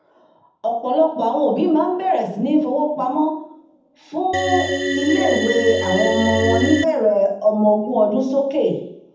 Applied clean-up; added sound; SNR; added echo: none; Organ; 1 dB; reverberation time 0.8 s.